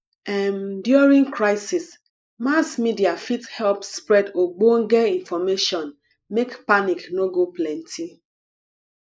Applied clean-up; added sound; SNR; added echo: neural mask model Resemble Enhance denoiser.